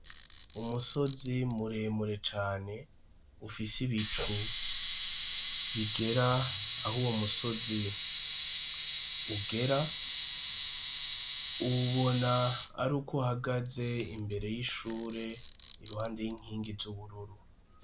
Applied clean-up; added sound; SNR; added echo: none; Camera; -3 dB; none.